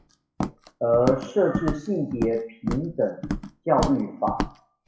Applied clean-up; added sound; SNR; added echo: classical method WPE with log-MMSE.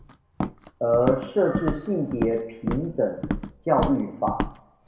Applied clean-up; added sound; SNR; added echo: none; Walk, footsteps; 6 dB; reverberation time 0.7 s.